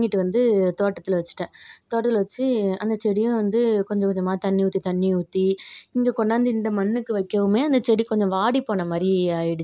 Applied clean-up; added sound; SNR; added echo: none; none; none; none.